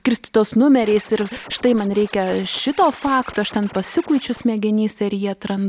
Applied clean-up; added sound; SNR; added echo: none; Scratching (performance technique); 20 dB; none.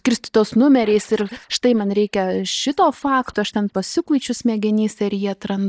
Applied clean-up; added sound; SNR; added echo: neural mask model DeepFilterNet 3.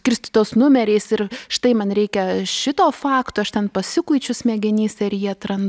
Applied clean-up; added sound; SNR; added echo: none; none; none; none.